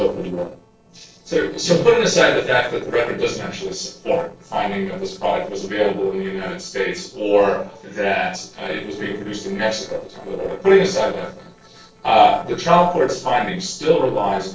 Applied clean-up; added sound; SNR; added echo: neural separator model SepFormer DNS4.